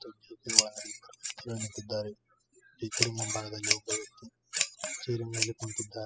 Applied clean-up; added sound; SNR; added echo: classical method spectral subtraction.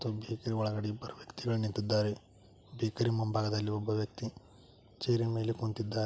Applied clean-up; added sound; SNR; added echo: none; none; none; none.